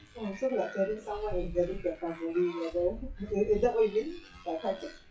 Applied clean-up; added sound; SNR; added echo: classical method WPE with log-MMSE.